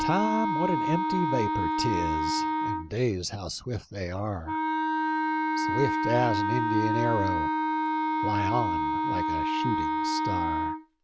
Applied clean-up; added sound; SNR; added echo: none; Wind instrument, woodwind instrument; -3 dB; none.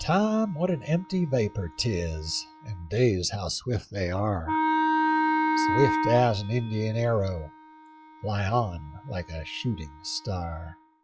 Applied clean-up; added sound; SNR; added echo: classical method log-MMSE.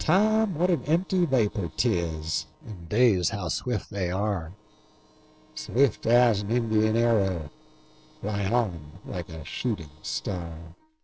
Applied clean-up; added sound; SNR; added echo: neural separator model SepFormer DNS4.